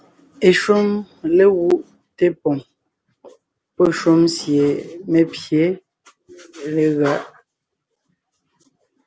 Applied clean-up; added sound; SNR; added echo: none; none; none; none.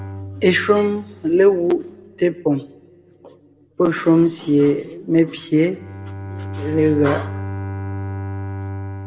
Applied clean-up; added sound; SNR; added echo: none; Bowed string instrument; 12 dB; reverberation time 1.3 s.